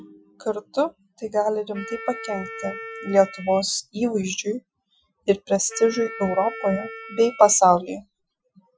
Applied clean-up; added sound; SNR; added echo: classical method Wiener filter.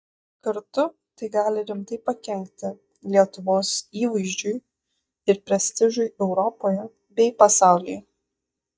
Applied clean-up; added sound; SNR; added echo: neural mask model DeepFilterNet 3.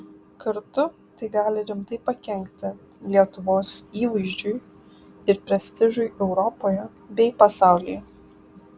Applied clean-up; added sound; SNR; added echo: none; none; none; none.